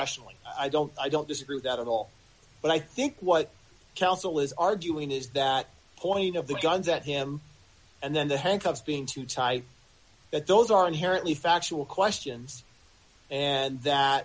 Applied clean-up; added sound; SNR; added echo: none; none; none; none.